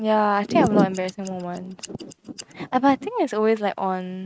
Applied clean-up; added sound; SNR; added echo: neural mask model RNNoise.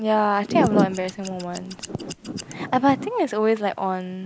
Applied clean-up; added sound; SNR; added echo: none; Scissors; 19 dB; none.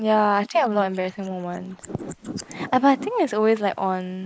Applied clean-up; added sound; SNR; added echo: neural mask model Resemble Enhance denoiser.